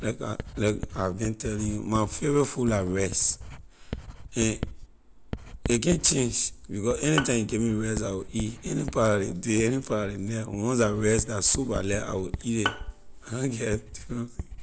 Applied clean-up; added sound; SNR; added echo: none; Bowed string instrument + Writing; 10 dB; none.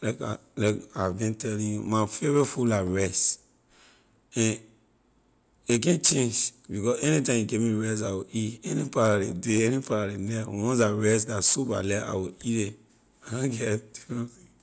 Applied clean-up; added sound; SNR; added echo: none; none; none; none.